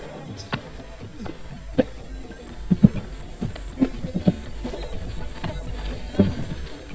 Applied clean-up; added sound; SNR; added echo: neural mask model DeepFilterNet 3.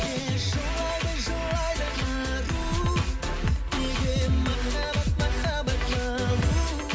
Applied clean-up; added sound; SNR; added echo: none; Drum kit; 2 dB; reverberation time 1.4 s.